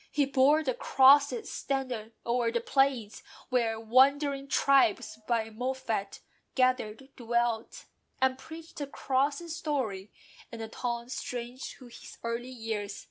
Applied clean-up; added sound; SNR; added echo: none; none; none; none.